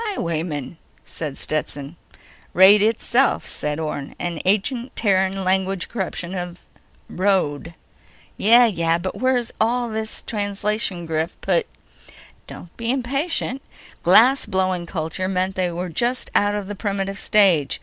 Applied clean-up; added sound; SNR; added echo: none; none; none; none.